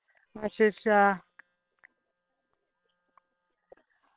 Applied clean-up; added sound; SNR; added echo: neural separator model SepFormer WHAM!.